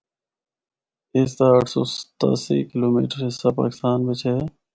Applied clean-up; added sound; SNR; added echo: none; none; none; none.